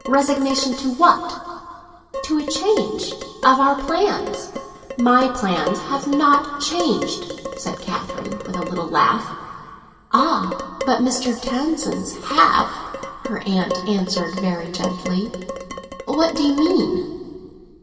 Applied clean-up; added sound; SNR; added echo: none; Dishes, pots, and pans; 11 dB; reverberation time 2.3 s.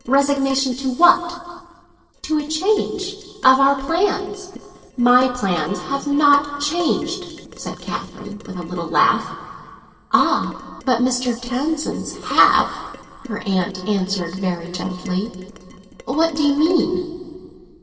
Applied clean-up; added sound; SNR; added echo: neural separator model SepFormer DNS4.